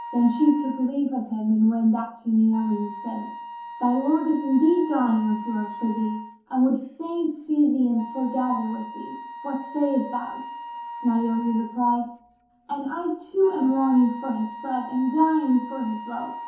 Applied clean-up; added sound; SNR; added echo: none; Wind instrument, woodwind instrument; 14 dB; reverberation time 0.5 s.